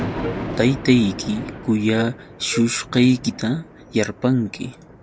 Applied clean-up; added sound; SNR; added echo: none; Wind instrument, woodwind instrument + Thunder; 11 dB; none.